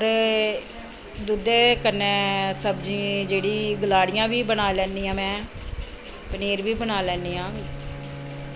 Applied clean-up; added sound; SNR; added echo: none; Bowed string instrument; 15 dB; none.